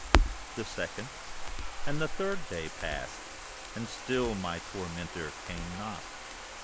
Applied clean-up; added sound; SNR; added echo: none; Crackle + Bathtub (filling or washing); -3 dB; none.